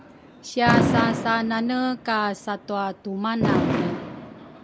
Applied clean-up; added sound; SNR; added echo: none; Fireworks; 1 dB; none.